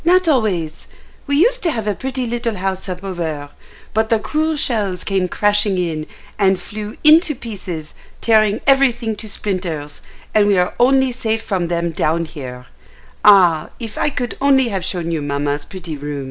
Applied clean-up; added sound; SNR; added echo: none; none; none; none.